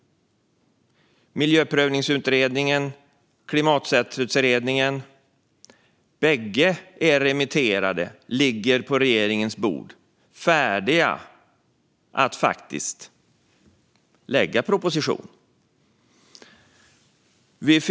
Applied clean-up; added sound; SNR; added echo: none; none; none; none.